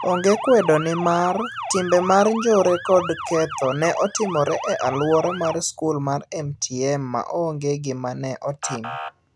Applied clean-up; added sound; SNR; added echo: none; Motor vehicle (road) / Siren; 11 dB; none.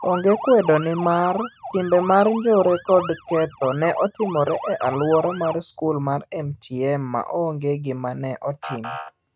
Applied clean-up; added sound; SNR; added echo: neural mask model RNNoise.